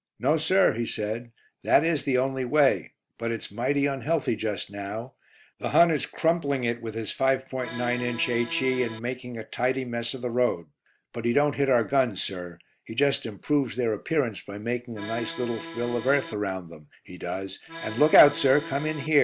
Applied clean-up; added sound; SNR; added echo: none; Accordion; 11 dB; none.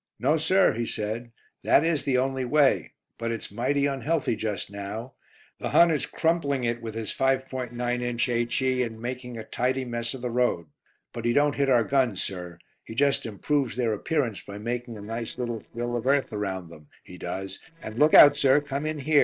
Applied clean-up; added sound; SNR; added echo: neural separator model SepFormer DNS4.